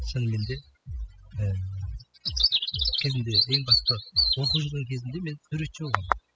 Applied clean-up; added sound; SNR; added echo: classical method spectral subtraction.